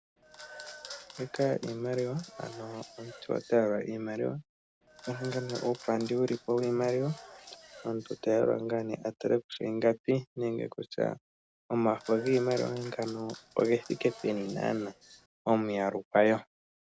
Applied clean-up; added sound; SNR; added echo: none; Applause / Clapping; 17 dB; none.